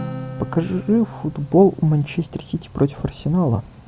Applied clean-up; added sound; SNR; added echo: none; Acoustic guitar; 15 dB; none.